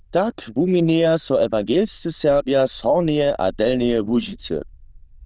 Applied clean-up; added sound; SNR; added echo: neural diffusion model UNIVERSE++.